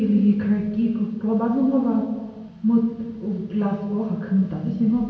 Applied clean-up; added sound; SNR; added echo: none; none; none; reverberation time 1.3 s.